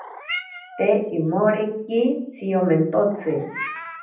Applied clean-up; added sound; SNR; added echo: none; Meow; 14 dB; reverberation time 0.6 s.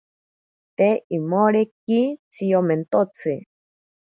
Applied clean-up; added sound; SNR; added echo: none; none; none; none.